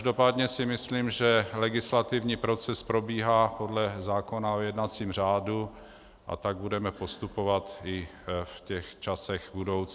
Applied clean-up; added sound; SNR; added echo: none; none; none; none.